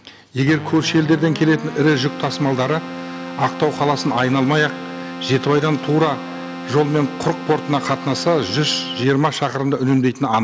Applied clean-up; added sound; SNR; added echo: none; Keyboard (musical); 12 dB; none.